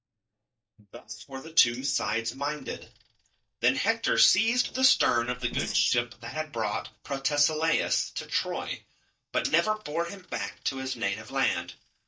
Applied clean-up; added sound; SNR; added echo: neural mask model DeepFilterNet 3.